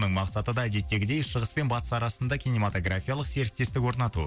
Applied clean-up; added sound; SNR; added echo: none; none; none; none.